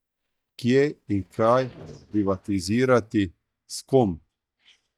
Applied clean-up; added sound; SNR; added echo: neural mask model DeepFilterNet 3.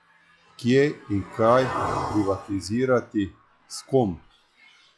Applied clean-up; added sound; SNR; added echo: classical method log-MMSE.